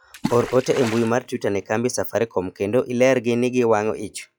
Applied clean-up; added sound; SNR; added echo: classical method log-MMSE.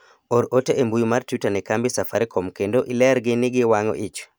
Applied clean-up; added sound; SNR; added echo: none; none; none; none.